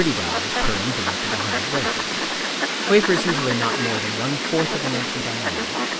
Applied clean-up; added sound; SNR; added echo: none; Fowl; -1 dB; none.